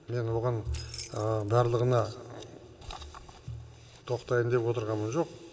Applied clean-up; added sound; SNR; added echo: none; Keys jangling; 16 dB; none.